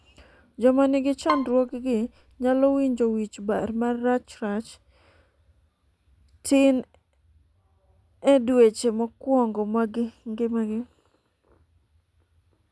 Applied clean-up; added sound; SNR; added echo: none; Bowed string instrument; 10 dB; none.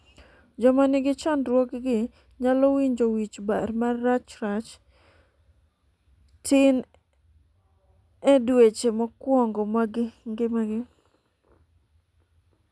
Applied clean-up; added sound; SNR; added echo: none; none; none; none.